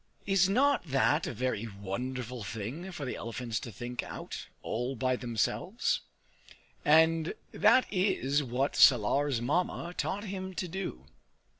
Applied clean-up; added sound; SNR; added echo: none; none; none; none.